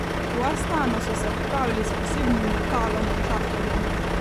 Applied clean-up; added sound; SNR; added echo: none; Truck; -4 dB; none.